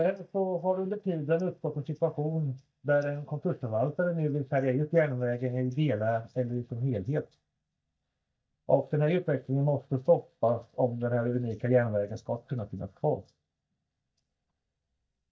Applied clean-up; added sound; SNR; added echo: neural mask model DeepFilterNet 3.